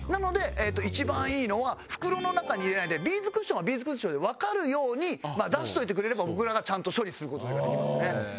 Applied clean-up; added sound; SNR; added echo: none; none; none; none.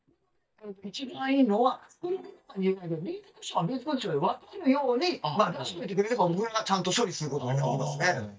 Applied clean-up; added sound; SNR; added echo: neural mask model DeepFilterNet 3.